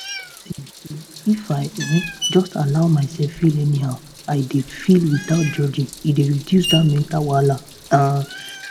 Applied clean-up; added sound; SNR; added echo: none; Meow + Screech; 14 dB; none.